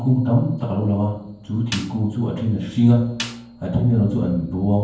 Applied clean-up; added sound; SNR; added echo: none; Snare drum; 18 dB; reverberation time 0.9 s.